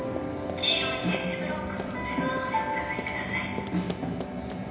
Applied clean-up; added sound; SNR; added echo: none; Run; 13 dB; reverberation time 0.9 s.